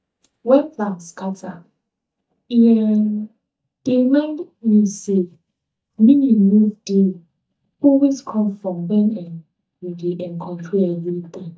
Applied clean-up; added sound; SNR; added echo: neural mask model DeepFilterNet 3.